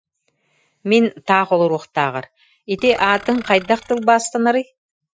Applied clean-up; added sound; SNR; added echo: classical method Wiener filter.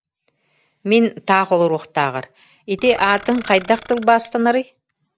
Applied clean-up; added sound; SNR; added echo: none; Burping, eructation; 18 dB; none.